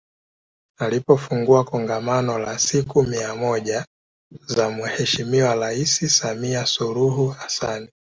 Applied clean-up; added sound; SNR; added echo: none; none; none; none.